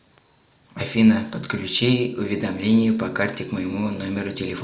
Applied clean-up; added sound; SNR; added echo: none; none; none; none.